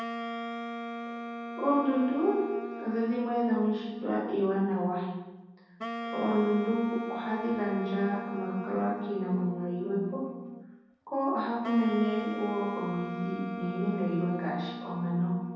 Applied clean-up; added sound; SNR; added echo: none; Wind instrument, woodwind instrument; 9 dB; reverberation time 1.1 s.